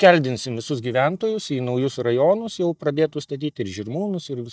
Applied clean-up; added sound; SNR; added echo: neural mask model DeepFilterNet 3.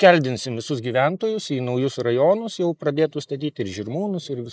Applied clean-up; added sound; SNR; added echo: neural mask model Resemble Enhance denoiser.